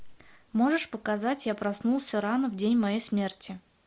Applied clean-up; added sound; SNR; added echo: none; none; none; none.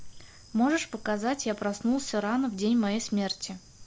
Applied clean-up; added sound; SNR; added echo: none; Bird / Insect; 20 dB; none.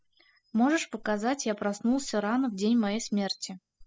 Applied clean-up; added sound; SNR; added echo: classical method spectral subtraction.